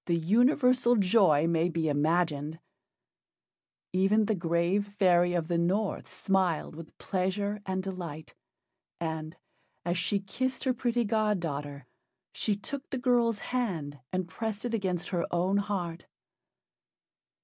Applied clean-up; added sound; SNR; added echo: none; none; none; none.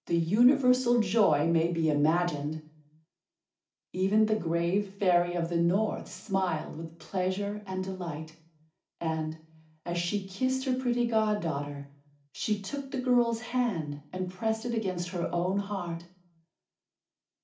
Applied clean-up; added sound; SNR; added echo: none; none; none; reverberation time 0.4 s.